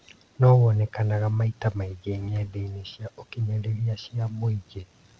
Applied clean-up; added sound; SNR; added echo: none; none; none; none.